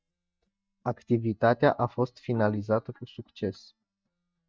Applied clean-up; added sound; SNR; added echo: neural mask model DeepFilterNet 3.